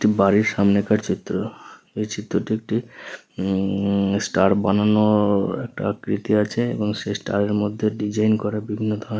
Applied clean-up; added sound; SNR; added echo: none; none; none; none.